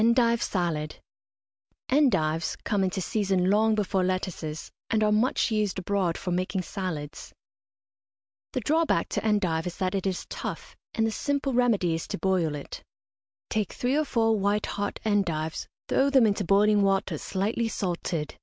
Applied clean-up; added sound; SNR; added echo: none; none; none; none.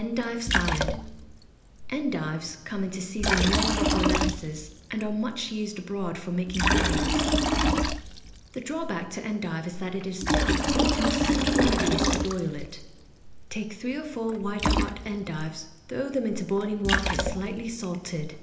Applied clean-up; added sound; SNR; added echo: none; Liquid; -3 dB; reverberation time 1.0 s.